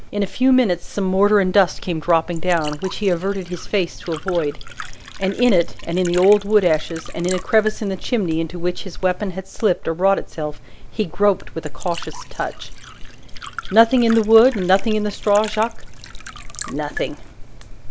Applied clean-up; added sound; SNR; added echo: none; Liquid; 18 dB; none.